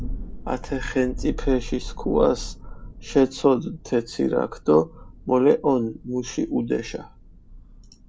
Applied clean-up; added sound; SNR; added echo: none; Thunder; 11 dB; none.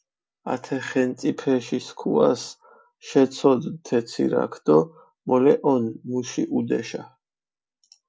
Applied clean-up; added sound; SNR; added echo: none; none; none; none.